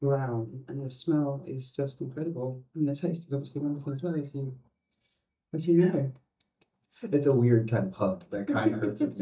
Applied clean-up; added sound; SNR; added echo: neural mask model DeepFilterNet 3.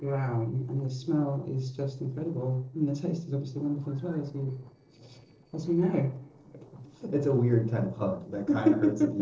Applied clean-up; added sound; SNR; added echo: neural separator model SepFormer DNS4.